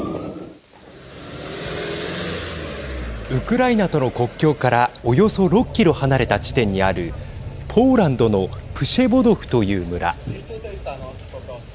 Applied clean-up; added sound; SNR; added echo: none; none; none; none.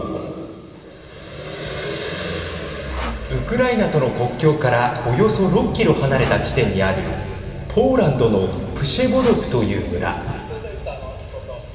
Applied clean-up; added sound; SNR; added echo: none; Sawing; 18 dB; reverberation time 2.5 s.